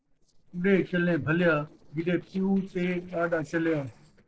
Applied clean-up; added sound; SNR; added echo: neural separator model SepFormer DNS4.